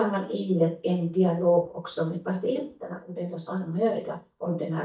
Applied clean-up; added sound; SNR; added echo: neural mask model DeepFilterNet 3.